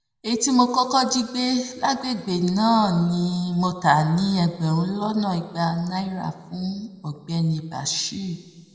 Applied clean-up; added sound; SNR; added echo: none; none; none; reverberation time 1.5 s.